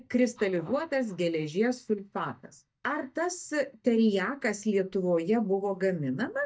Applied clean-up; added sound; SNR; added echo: neural mask model DeepFilterNet 3.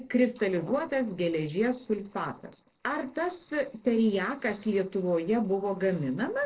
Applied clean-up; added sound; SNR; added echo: neural separator model SepFormer DNS4.